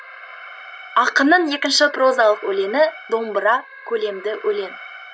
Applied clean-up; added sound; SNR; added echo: none; Alarm; 18 dB; none.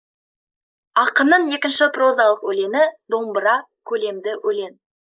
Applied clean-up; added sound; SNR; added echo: neural mask model Resemble Enhance denoiser.